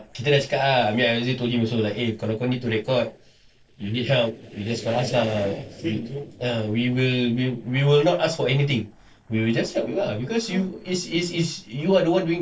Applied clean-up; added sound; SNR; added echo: neural separator model SepFormer DNS4.